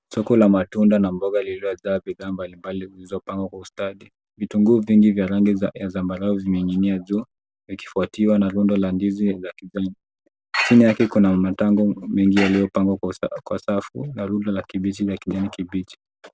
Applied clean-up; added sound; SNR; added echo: none; none; none; none.